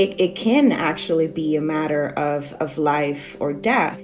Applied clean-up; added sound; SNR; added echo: none; none; none; none.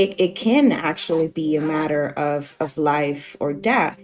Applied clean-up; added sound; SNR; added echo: neural mask model RNNoise.